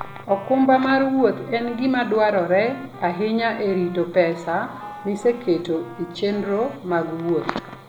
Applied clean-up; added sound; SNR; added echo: none; Sliding door / Doorbell + Trumpet; 20 dB; none.